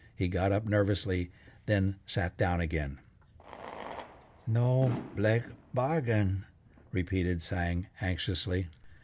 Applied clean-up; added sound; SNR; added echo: none; Fireworks; 18 dB; none.